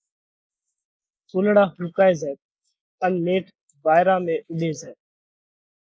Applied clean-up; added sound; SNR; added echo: neural mask model Resemble Enhance denoiser.